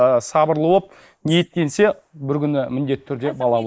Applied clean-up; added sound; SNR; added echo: neural mask model Resemble Enhance denoiser.